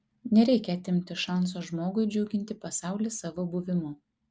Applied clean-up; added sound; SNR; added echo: none; none; none; none.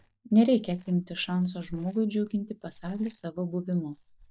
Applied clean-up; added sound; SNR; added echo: neural mask model DeepFilterNet 3.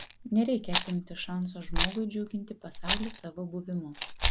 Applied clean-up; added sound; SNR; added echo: none; Rattle; -4 dB; none.